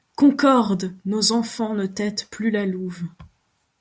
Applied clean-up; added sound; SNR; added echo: none; none; none; none.